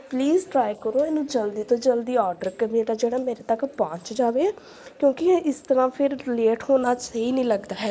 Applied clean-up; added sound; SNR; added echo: neural mask model Resemble Enhance denoiser.